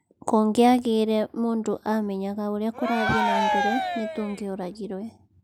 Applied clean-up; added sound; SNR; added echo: none; Cheering; 1 dB; none.